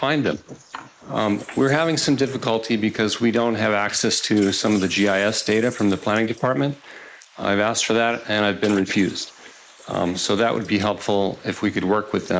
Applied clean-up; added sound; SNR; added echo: neural mask model Resemble Enhance denoiser.